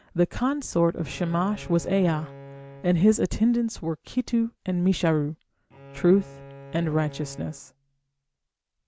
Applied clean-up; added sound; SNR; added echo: none; Bowed string instrument; 19 dB; none.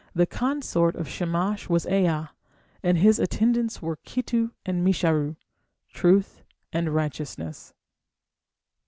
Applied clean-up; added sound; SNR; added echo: none; none; none; none.